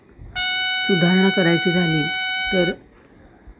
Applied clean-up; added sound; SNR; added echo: none; Trumpet; 1 dB; none.